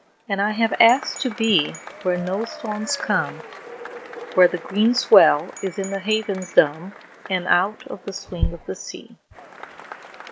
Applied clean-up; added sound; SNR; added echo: none; Applause / Crowd / Cheering + Glass / Bell; 16 dB; none.